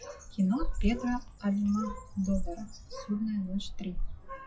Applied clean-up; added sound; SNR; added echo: classical method WPE with log-MMSE.